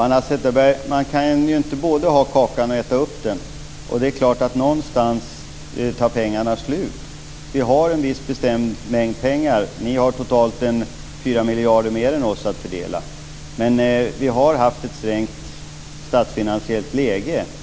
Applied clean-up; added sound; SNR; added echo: none; none; none; none.